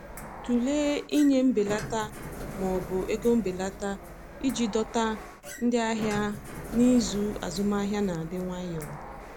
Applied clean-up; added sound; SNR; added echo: none; Sliding door; 12 dB; none.